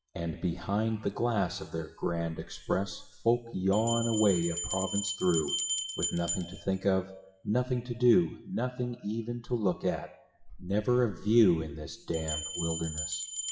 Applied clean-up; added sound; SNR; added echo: classical method WPE with log-MMSE.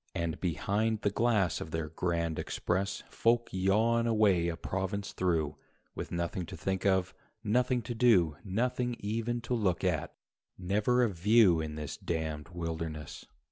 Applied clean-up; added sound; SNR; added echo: none; none; none; none.